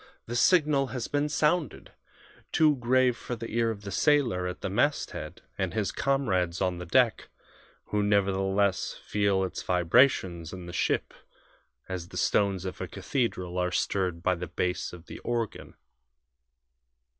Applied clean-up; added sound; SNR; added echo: none; none; none; none.